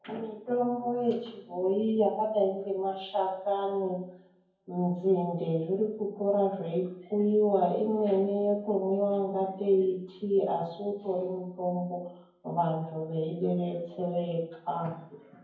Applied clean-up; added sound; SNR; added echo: none; none; none; reverberation time 0.9 s.